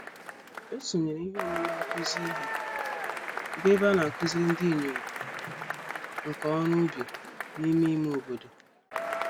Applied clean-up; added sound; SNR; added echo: none; Applause / Crowd / Cheering; 6 dB; none.